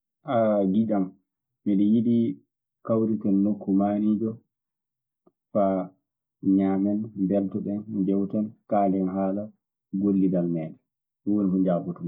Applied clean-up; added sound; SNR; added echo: none; none; none; none.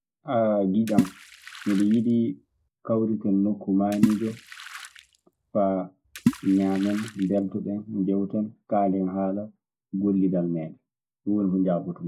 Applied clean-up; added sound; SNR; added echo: none; Water / Splash, splatter; 6 dB; none.